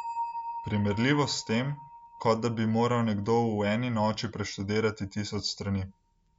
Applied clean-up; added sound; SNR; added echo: none; Bell; 14 dB; none.